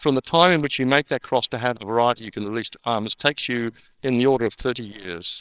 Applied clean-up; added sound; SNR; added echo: neural separator model SepFormer WHAMR!.